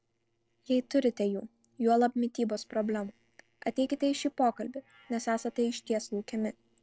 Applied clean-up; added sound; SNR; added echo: neural separator model SepFormer DNS4.